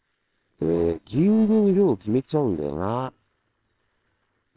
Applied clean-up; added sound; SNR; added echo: neural separator model SepFormer WHAMR!.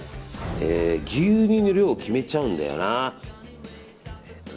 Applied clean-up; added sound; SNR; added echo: none; none; none; none.